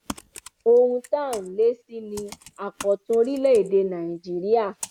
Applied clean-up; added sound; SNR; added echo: none; Computer keyboard; 20 dB; none.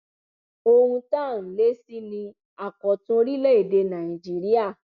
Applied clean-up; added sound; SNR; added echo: none; none; none; none.